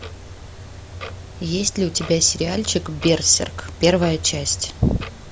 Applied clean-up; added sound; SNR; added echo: none; Clock; 13 dB; none.